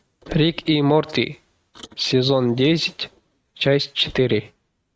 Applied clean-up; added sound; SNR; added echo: neural mask model RNNoise.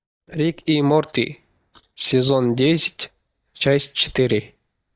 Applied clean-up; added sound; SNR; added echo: neural mask model DeepFilterNet 3.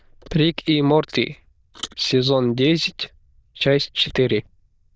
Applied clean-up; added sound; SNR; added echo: neural diffusion model UNIVERSE++.